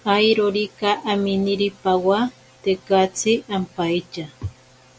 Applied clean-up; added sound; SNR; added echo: none; none; none; none.